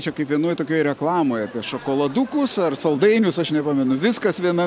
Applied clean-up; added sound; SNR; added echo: none; none; none; none.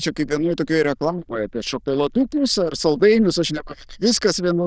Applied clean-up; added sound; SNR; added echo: neural diffusion model UNIVERSE++.